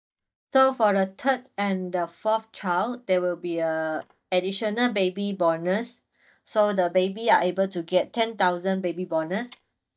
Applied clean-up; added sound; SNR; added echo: neural mask model DeepFilterNet 3.